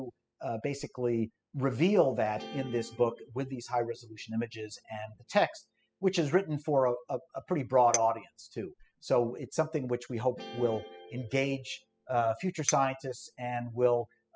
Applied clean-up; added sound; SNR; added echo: classical method spectral subtraction.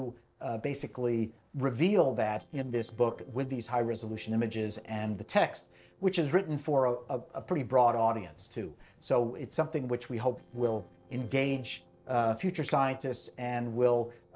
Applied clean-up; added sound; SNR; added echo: neural separator model SepFormer DNS4.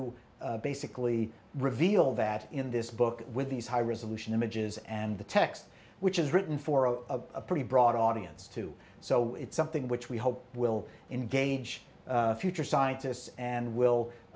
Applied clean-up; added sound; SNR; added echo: none; none; none; none.